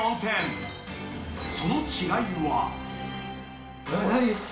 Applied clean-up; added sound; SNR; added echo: none; Truck; 19 dB; reverberation time 0.6 s.